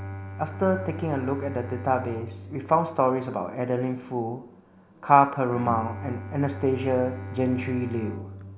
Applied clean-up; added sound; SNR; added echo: none; Bowed string instrument; 11 dB; none.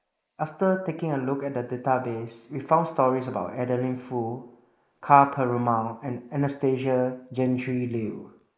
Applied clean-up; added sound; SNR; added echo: neural mask model Resemble Enhance denoiser.